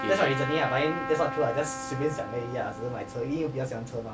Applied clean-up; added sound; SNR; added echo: none; Trumpet; 7 dB; none.